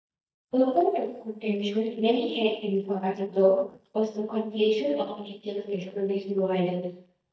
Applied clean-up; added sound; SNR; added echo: neural mask model DeepFilterNet 3.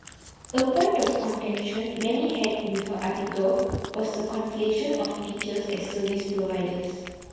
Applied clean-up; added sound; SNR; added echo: none; Cat; 13 dB; reverberation time 1.2 s.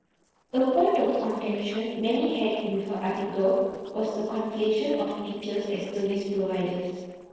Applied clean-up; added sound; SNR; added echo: neural separator model SepFormer DNS4.